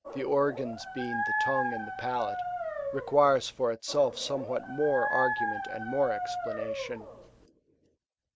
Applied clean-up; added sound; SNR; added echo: none; Dog; 3 dB; none.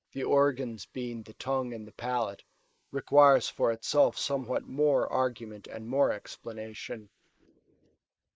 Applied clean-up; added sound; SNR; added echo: neural mask model Resemble Enhance denoiser.